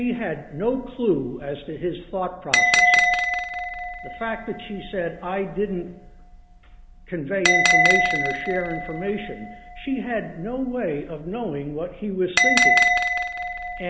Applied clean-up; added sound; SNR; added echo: none; Bell; -4 dB; none.